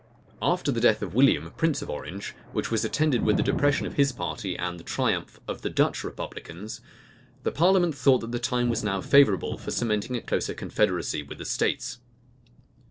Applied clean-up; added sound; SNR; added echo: none; Thunder; 13 dB; none.